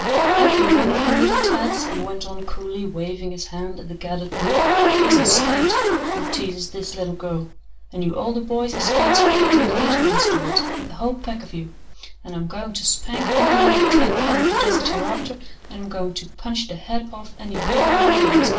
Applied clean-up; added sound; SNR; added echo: none; Zipper (clothing); -5 dB; reverberation time 0.2 s.